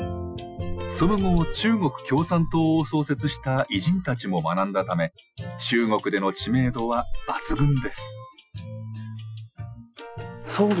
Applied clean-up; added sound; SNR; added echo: classical method Wiener filter.